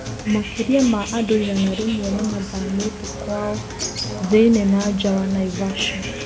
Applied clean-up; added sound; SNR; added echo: none; Acoustic guitar + Bird; 9 dB; none.